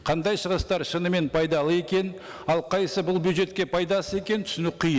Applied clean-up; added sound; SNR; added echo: none; none; none; none.